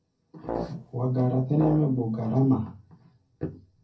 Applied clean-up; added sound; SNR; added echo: none; Brass instrument; 10 dB; reverberation time 0.3 s.